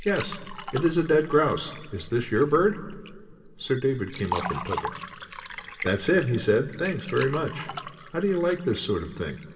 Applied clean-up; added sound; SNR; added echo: none; Liquid; 13 dB; reverberation time 2.1 s.